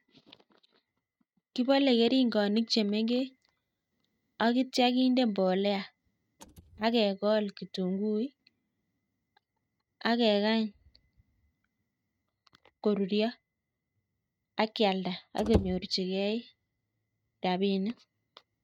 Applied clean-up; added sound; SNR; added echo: neural mask model RNNoise.